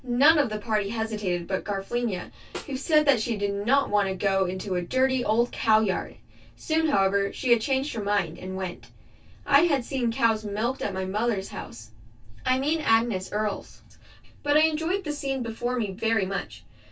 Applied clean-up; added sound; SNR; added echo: none; Snare drum; 17 dB; reverberation time 0.1 s.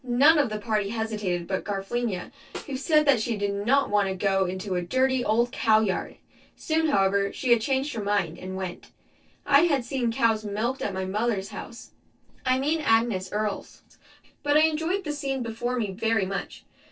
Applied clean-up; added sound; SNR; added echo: neural separator model SepFormer DNS4.